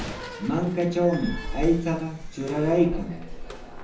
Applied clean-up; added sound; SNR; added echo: none; Slam; 8 dB; reverberation time 0.6 s.